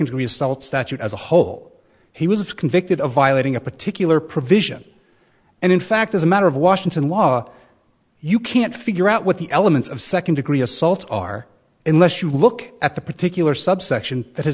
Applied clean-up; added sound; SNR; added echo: none; none; none; none.